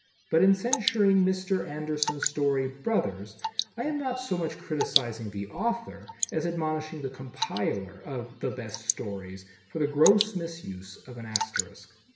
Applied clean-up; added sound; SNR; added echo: none; Drip / Water; 7 dB; reverberation time 1.0 s.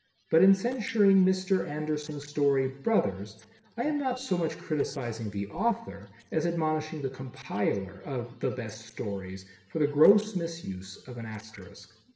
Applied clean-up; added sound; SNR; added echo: neural separator model SepFormer DNS4.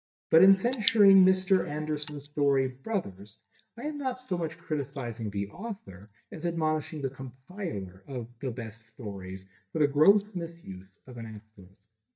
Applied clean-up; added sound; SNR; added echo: neural mask model DeepFilterNet 3.